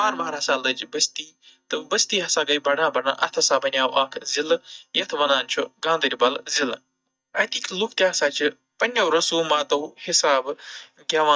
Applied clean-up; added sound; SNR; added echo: neural mask model DeepFilterNet 3.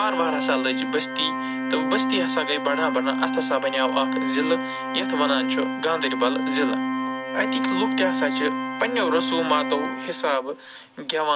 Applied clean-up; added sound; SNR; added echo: none; Organ; 1 dB; none.